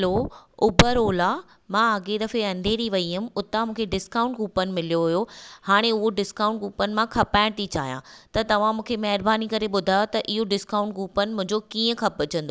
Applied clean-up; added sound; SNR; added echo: none; none; none; none.